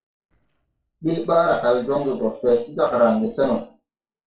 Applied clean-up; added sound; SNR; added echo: neural separator model SepFormer DNS4.